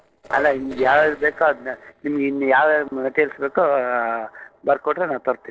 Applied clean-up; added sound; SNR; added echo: neural separator model SepFormer DNS4.